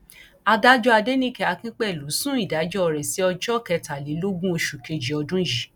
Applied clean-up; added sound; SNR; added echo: none; none; none; none.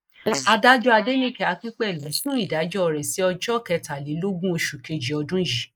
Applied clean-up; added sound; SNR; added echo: neural mask model Resemble Enhance denoiser.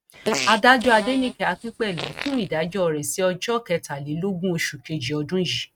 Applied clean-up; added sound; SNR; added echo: neural mask model RNNoise.